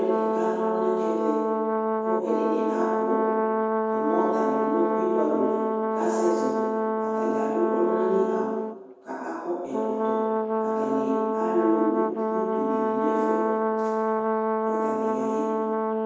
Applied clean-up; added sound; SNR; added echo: none; Brass instrument; -4 dB; reverberation time 1.2 s.